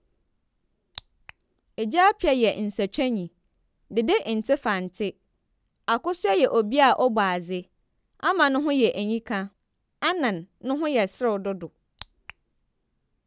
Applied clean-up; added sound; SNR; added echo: none; none; none; none.